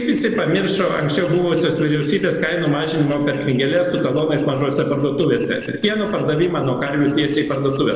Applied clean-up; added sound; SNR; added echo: neural separator model SepFormer DNS4.